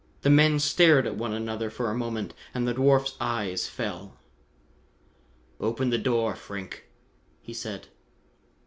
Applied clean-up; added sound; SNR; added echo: none; none; none; none.